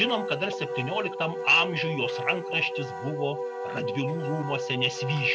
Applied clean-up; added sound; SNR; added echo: none; Wind instrument, woodwind instrument; 4 dB; none.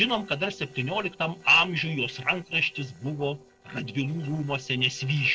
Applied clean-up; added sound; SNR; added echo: neural separator model SepFormer DNS4.